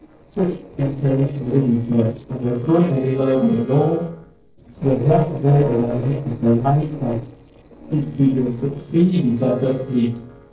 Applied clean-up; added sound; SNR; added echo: neural separator model SepFormer DNS4.